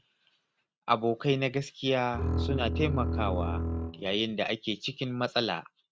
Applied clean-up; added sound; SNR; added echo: neural mask model RNNoise.